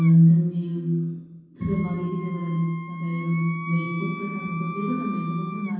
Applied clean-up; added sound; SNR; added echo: none; Wind instrument, woodwind instrument; 15 dB; reverberation time 1.2 s.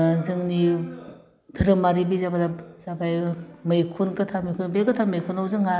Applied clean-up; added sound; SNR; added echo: none; none; none; none.